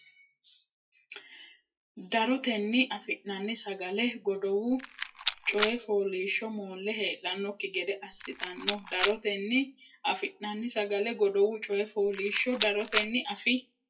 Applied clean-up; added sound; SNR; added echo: classical method WPE with log-MMSE.